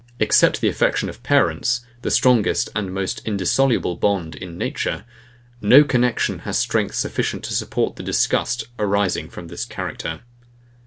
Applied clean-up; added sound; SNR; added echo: none; none; none; none.